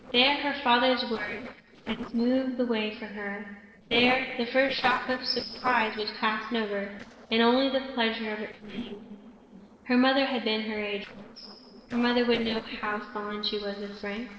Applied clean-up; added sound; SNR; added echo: neural separator model SepFormer DNS4.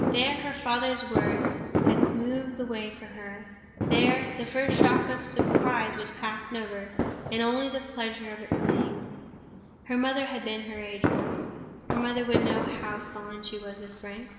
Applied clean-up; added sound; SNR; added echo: none; Fireworks; -1 dB; reverberation time 2.9 s.